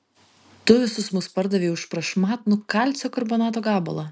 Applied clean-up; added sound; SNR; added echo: none; none; none; none.